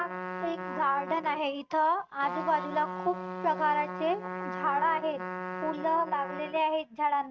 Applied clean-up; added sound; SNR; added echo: neural mask model RNNoise.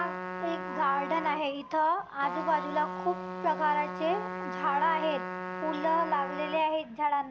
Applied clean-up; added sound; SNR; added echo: none; Trumpet; 7 dB; none.